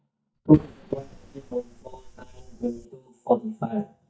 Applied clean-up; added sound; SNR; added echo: neural mask model DeepFilterNet 3.